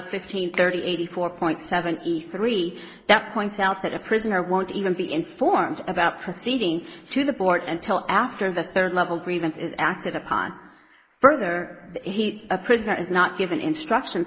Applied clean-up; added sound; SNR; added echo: neural mask model Resemble Enhance denoiser.